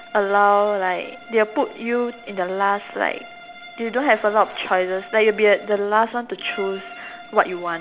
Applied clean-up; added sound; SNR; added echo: none; Bowed string instrument; 19 dB; none.